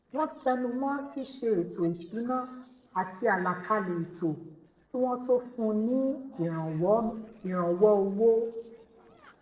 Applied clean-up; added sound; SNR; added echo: neural separator model SepFormer DNS4.